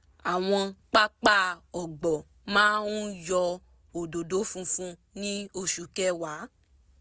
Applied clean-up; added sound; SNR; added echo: none; none; none; none.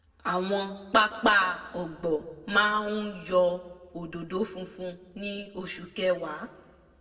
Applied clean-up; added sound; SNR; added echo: none; none; none; reverberation time 1.0 s.